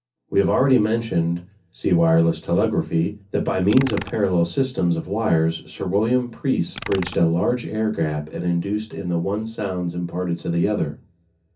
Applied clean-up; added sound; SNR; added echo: none; Computer keyboard; 15 dB; reverberation time 0.3 s.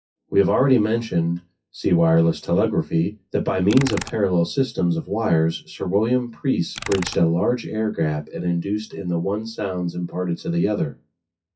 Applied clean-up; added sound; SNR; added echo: classical method WPE with log-MMSE.